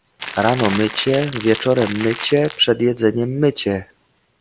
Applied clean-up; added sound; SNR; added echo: none; Crackle; 11 dB; none.